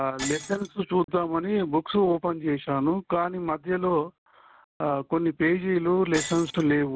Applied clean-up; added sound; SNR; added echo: none; Shatter; 18 dB; none.